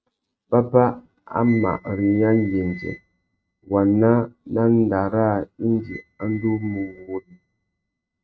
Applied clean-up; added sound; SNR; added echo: neural mask model RNNoise.